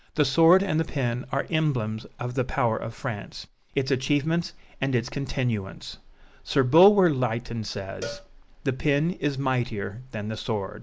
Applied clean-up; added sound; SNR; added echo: none; Cowbell; 18 dB; none.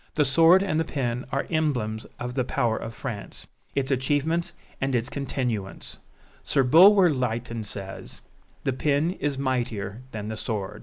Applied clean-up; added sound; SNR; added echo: none; none; none; none.